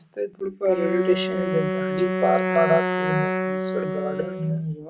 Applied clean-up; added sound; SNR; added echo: none; Wind instrument, woodwind instrument; 1 dB; none.